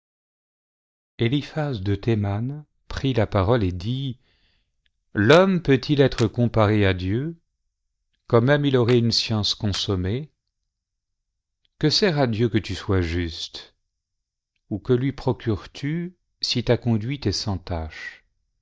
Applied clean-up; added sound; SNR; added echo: neural mask model DeepFilterNet 3.